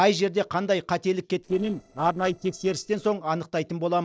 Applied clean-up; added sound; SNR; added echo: neural separator model SepFormer DNS4.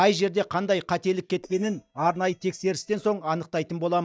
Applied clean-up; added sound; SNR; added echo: neural mask model DeepFilterNet 3.